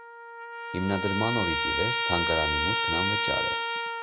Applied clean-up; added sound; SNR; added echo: none; Trumpet; -3 dB; none.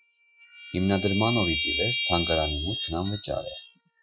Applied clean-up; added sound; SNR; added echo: classical method Wiener filter.